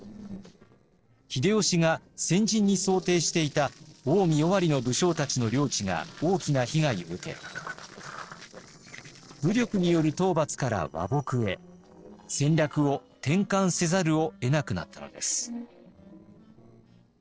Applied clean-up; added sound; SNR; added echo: neural separator model SepFormer DNS4.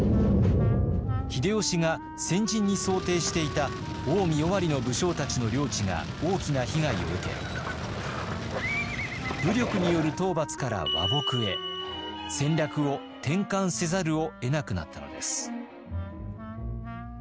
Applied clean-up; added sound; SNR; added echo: none; Wind instrument, woodwind instrument; 14 dB; none.